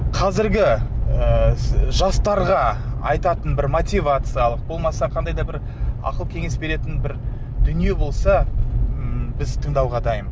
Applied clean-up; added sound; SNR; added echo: none; none; none; none.